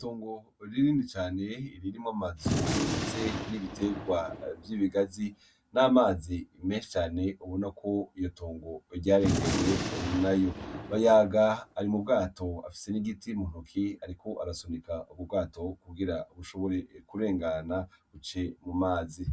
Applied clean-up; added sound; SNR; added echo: none; Gunshot, gunfire; 4 dB; none.